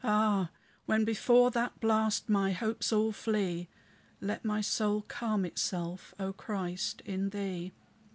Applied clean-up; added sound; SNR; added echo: none; none; none; none.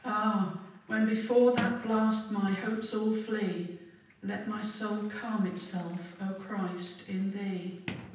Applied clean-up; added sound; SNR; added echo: none; Sliding door; 14 dB; reverberation time 0.9 s.